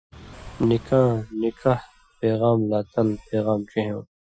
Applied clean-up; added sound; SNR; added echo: classical method Wiener filter.